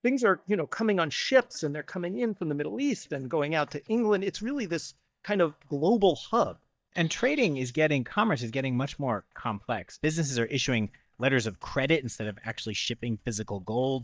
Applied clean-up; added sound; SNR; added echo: neural mask model DeepFilterNet 3.